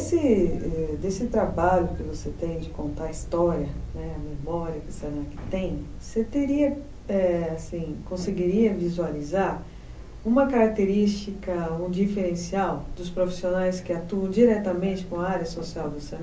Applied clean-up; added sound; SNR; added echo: none; Engine starting; 16 dB; none.